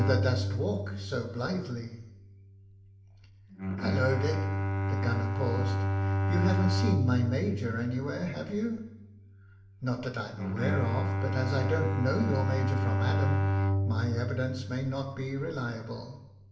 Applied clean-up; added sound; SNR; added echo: none; Bowed string instrument; -2 dB; reverberation time 0.9 s.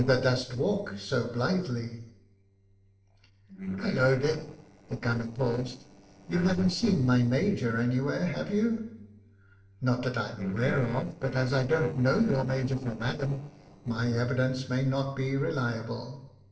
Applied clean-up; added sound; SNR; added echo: neural separator model SepFormer DNS4.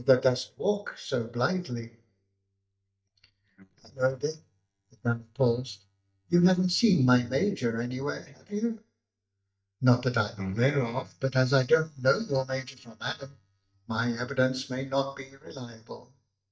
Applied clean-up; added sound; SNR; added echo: neural mask model DeepFilterNet 3.